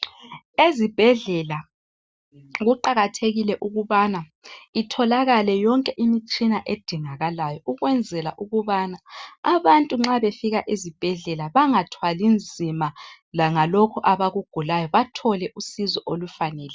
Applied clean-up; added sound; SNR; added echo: none; none; none; none.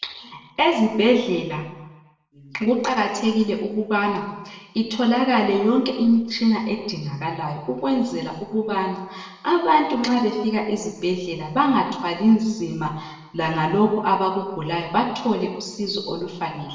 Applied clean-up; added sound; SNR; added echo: none; none; none; reverberation time 0.9 s.